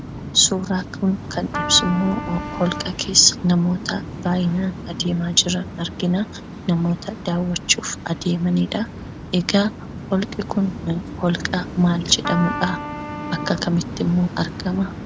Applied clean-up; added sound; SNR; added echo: none; Trumpet + Waves, surf; 9 dB; none.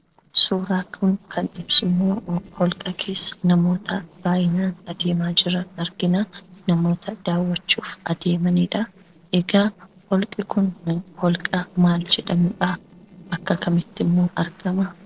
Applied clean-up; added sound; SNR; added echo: neural separator model SepFormer DNS4.